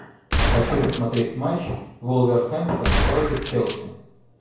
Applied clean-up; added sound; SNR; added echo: none; Gunshot, gunfire; 1 dB; reverberation time 0.7 s.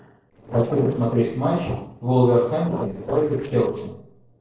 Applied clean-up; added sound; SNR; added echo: neural separator model SepFormer DNS4.